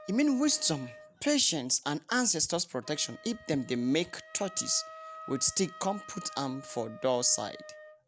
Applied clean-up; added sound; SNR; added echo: none; Wind instrument, woodwind instrument; 18 dB; none.